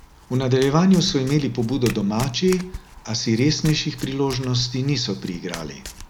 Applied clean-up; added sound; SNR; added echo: none; Domestic sounds, home sounds; 17 dB; none.